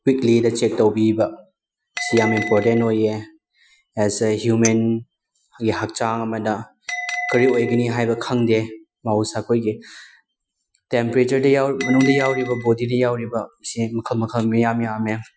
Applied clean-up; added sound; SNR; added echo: classical method Wiener filter.